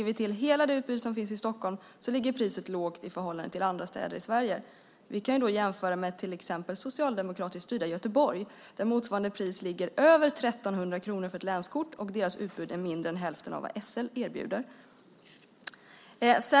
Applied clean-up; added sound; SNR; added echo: none; none; none; none.